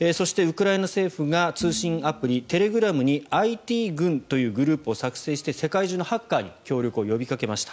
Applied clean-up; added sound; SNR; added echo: none; Bowed string instrument; 17 dB; none.